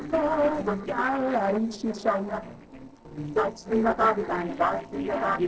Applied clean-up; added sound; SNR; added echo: neural separator model SepFormer DNS4.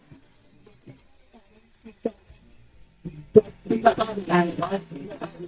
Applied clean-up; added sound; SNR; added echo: neural mask model DeepFilterNet 3.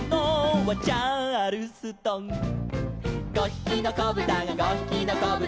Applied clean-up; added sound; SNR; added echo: none; none; none; none.